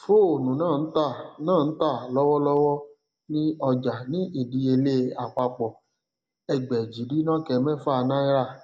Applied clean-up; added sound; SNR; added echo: none; none; none; none.